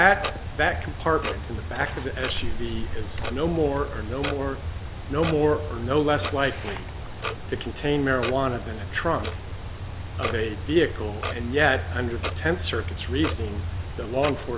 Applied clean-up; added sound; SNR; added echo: none; Clock; 5 dB; none.